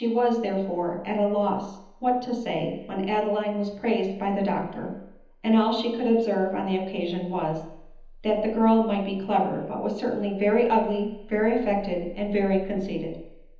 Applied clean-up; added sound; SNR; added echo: none; none; none; reverberation time 1.3 s.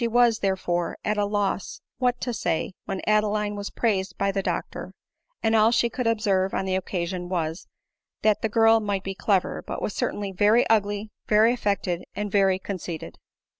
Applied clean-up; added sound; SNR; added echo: none; none; none; none.